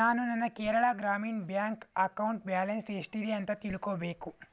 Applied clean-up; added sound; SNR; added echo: none; none; none; none.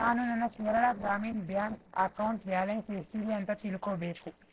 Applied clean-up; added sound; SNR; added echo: neural separator model SepFormer DNS4.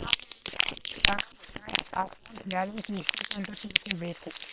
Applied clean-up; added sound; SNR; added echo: neural separator model SepFormer WHAM!.